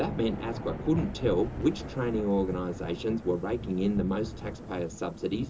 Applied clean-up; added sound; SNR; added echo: none; Thunder / Rain; 8 dB; reverberation time 0.2 s.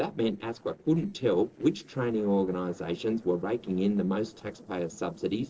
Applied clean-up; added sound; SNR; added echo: neural separator model SepFormer DNS4.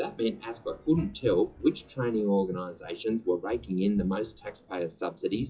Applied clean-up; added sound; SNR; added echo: classical method WPE with log-MMSE.